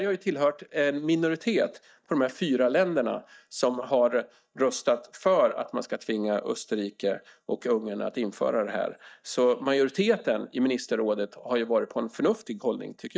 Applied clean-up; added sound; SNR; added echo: neural mask model DeepFilterNet 3.